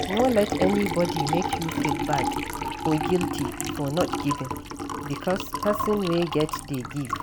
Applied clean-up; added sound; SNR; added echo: none; Liquid; 2 dB; none.